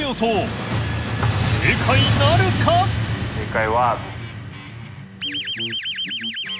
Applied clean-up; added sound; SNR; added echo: none; Guitar; 17 dB; none.